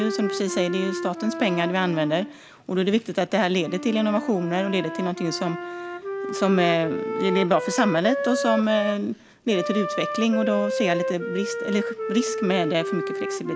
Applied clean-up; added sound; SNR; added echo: none; Wind instrument, woodwind instrument; 6 dB; none.